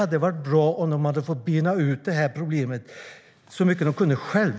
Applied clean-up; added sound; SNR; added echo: none; none; none; none.